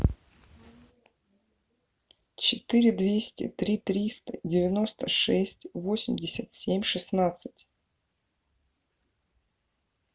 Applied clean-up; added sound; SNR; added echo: none; none; none; none.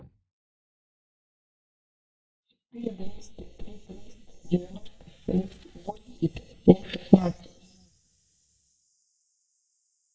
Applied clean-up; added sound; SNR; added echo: neural mask model DeepFilterNet 3.